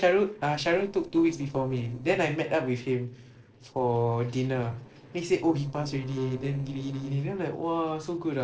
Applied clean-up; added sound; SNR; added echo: neural separator model SepFormer DNS4.